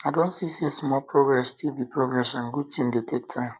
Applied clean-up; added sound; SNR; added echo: none; none; none; none.